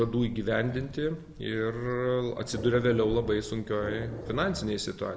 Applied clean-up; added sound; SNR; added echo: none; Growling; 12 dB; none.